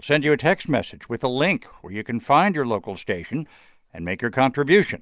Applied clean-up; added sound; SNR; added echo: none; none; none; none.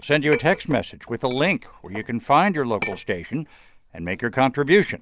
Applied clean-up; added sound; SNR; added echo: none; Chink, clink; 16 dB; none.